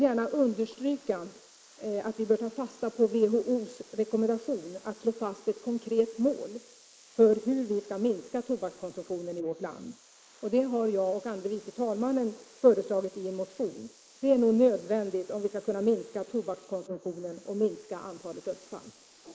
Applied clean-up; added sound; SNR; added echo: neural mask model Resemble Enhance denoiser.